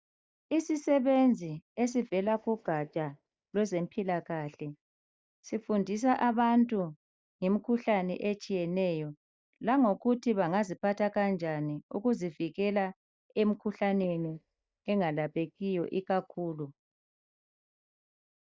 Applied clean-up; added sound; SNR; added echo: neural mask model DeepFilterNet 3.